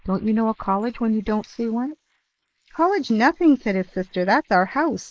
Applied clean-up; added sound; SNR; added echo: neural mask model Resemble Enhance denoiser.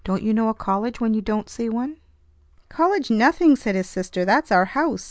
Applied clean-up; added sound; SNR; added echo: none; none; none; none.